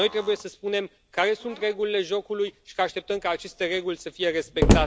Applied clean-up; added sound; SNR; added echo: none; Slam; 2 dB; none.